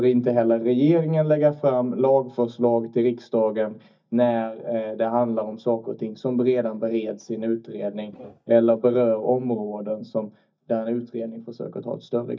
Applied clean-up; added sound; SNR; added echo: neural mask model DeepFilterNet 3.